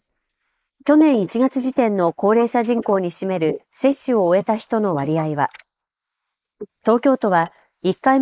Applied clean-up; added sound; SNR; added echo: neural mask model Resemble Enhance denoiser.